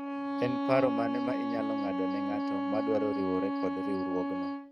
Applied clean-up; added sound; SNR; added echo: neural mask model RNNoise.